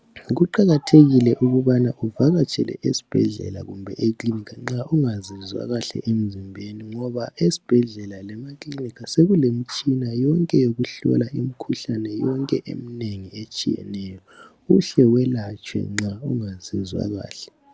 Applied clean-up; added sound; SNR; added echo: none; none; none; none.